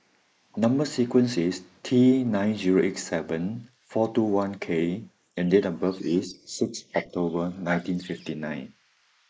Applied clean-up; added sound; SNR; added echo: neural mask model Resemble Enhance denoiser.